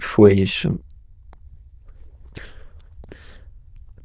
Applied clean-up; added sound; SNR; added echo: neural diffusion model UNIVERSE++.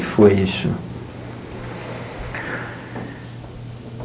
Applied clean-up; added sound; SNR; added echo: none; Subway, metro, underground; 18 dB; none.